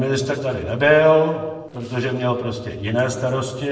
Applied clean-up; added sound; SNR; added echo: neural separator model SepFormer DNS4.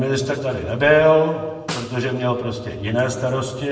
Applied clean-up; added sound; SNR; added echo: none; Snare drum; 16 dB; reverberation time 1.2 s.